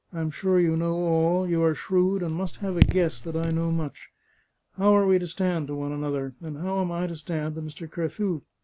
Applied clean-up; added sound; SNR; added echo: none; Raindrop / Drip; 1 dB; none.